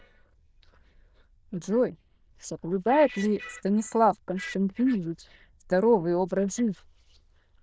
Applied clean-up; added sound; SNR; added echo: neural diffusion model UNIVERSE++.